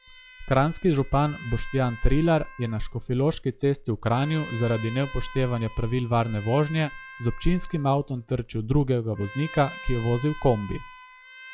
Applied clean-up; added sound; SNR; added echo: classical method log-MMSE.